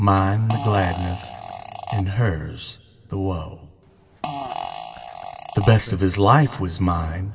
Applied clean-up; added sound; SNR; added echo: none; Fart; 11 dB; reverberation time 2.2 s.